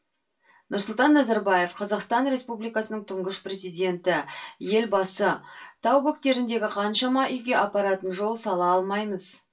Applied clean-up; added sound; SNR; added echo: none; none; none; reverberation time 0.2 s.